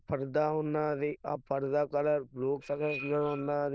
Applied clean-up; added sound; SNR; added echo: neural diffusion model UNIVERSE++.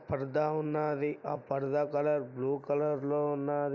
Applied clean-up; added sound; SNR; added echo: neural mask model Resemble Enhance denoiser.